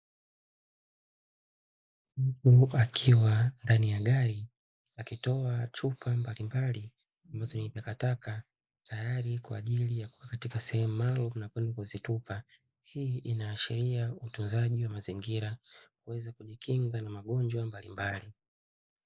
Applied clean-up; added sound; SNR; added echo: none; none; none; none.